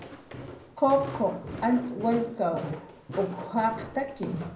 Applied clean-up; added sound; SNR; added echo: none; Walk, footsteps; 11 dB; reverberation time 0.6 s.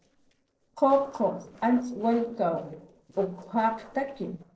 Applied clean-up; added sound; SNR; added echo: neural separator model SepFormer DNS4.